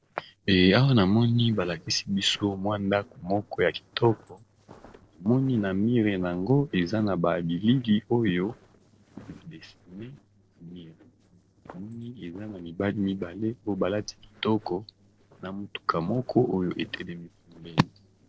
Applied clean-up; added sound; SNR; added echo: neural separator model SepFormer DNS4.